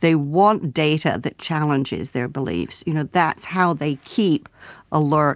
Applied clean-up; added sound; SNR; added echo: none; none; none; none.